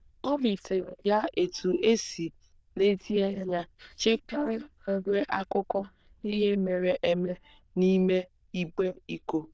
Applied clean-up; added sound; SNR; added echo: neural diffusion model UNIVERSE++.